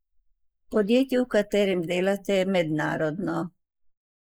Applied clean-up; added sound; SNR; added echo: neural mask model Resemble Enhance denoiser.